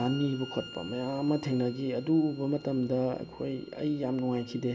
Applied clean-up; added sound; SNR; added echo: none; Bowed string instrument; 20 dB; none.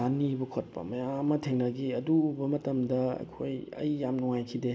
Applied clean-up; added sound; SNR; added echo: none; none; none; none.